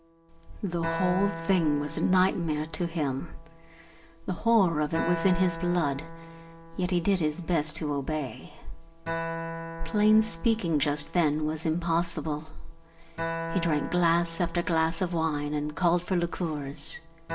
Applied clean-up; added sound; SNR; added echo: none; Acoustic guitar; 11 dB; reverberation time 0.5 s.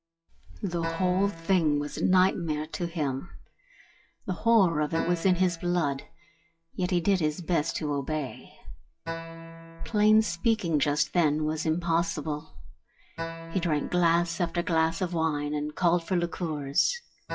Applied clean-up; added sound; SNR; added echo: classical method WPE with log-MMSE.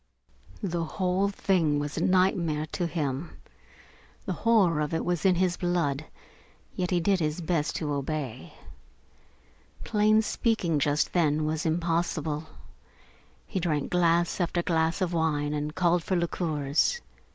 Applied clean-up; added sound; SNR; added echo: none; none; none; none.